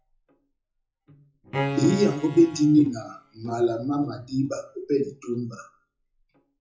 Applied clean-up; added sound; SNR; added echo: classical method WPE with log-MMSE.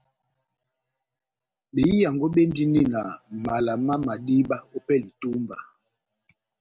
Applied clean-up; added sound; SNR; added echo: none; none; none; none.